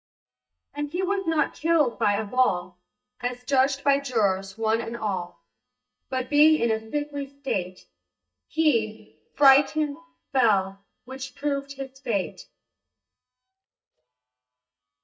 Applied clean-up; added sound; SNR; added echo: neural mask model DeepFilterNet 3.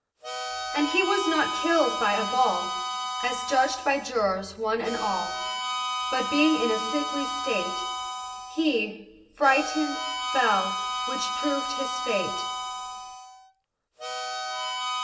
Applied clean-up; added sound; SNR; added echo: none; Harmonica; 3 dB; reverberation time 1.5 s.